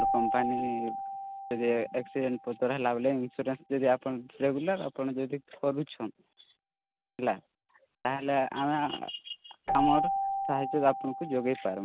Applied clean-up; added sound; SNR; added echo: none; Keyboard (musical); 5 dB; none.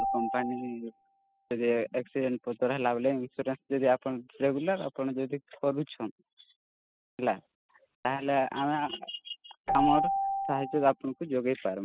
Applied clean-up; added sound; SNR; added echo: classical method spectral subtraction.